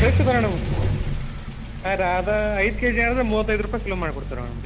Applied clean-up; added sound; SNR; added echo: none; Accelerating, revving, vroom; 1 dB; none.